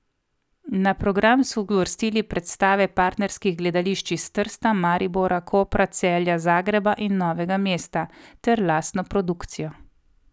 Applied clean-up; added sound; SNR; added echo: none; none; none; none.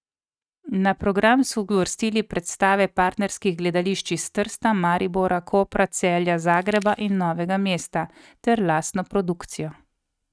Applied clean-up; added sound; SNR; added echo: neural mask model RNNoise.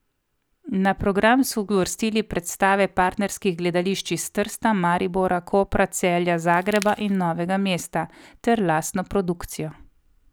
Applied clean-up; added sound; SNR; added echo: none; Crackle; 19 dB; none.